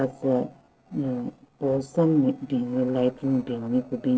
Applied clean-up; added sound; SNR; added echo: neural separator model SepFormer DNS4.